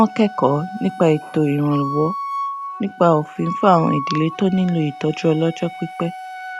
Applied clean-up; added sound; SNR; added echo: none; Wind instrument, woodwind instrument; 11 dB; none.